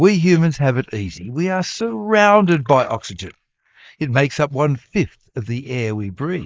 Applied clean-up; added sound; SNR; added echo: neural mask model Resemble Enhance denoiser.